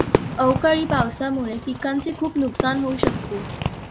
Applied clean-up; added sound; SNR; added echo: none; Fireworks; 3 dB; none.